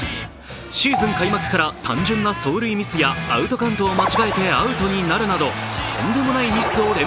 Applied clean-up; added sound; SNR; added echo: none; none; none; none.